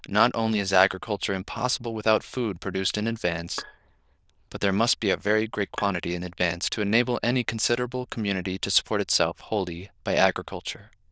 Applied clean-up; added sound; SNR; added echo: neural diffusion model UNIVERSE++.